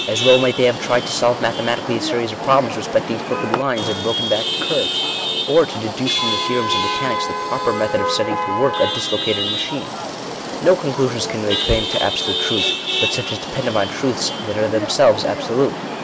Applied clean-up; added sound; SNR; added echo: none; Chatter / Traffic noise, roadway noise / Vehicle horn, car horn, honking / Engine; 3 dB; none.